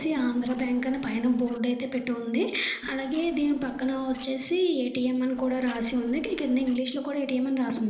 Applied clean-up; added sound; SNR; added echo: neural separator model SepFormer DNS4.